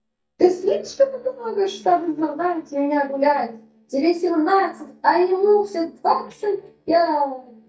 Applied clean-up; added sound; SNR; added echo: neural mask model DeepFilterNet 3.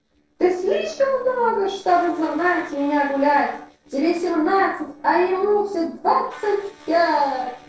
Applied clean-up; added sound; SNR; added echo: neural separator model SepFormer DNS4.